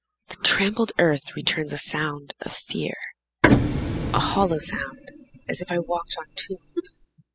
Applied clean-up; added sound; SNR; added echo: classical method spectral subtraction.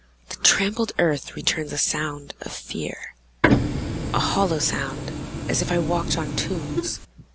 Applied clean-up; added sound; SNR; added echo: none; Printer; -1 dB; none.